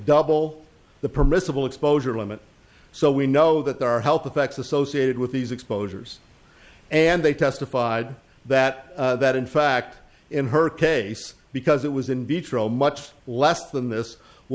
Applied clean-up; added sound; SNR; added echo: none; none; none; none.